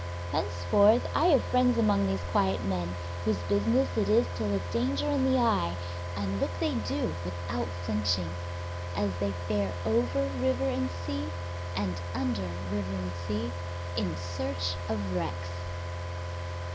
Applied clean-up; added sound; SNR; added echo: none; Car; 4 dB; none.